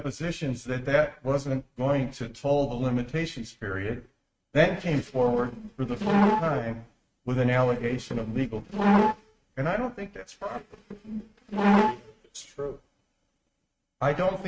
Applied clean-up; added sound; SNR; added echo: neural mask model RNNoise.